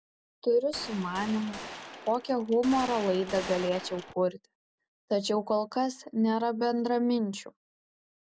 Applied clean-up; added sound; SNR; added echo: none; Gunshot, gunfire; 11 dB; none.